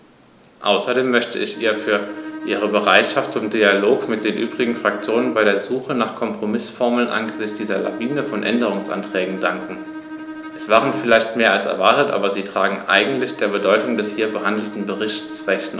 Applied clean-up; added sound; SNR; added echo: none; Bowed string instrument; 13 dB; none.